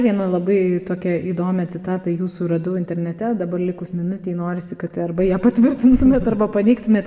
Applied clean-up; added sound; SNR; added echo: none; none; none; reverberation time 1.3 s.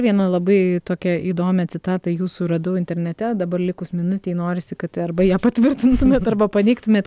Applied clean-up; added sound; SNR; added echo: none; none; none; none.